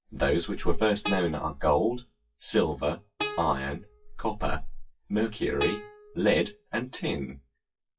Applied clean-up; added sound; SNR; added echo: classical method WPE with log-MMSE.